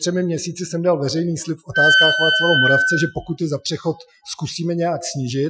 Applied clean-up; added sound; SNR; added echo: classical method Wiener filter.